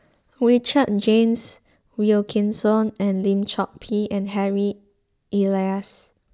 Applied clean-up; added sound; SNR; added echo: none; none; none; none.